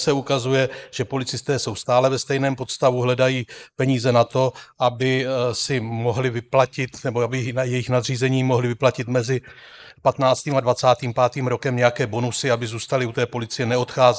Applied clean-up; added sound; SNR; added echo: neural mask model Resemble Enhance denoiser.